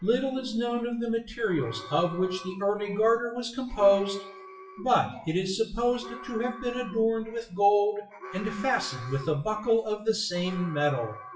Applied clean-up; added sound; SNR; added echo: classical method WPE with log-MMSE.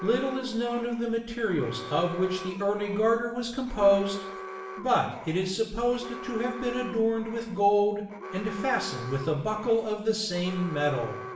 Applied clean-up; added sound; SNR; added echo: none; Alarm; 14 dB; reverberation time 0.8 s.